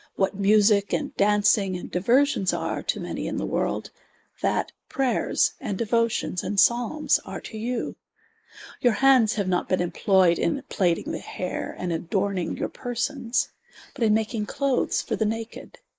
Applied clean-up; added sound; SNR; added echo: neural mask model Resemble Enhance denoiser.